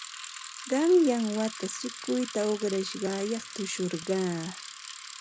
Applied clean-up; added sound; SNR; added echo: none; Bicycle; 12 dB; none.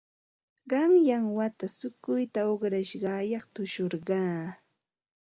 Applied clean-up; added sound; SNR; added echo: none; none; none; none.